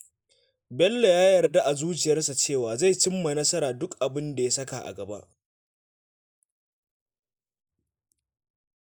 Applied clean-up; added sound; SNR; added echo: neural mask model Resemble Enhance denoiser.